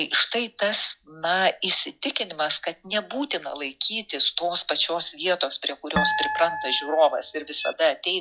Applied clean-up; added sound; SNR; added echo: classical method log-MMSE.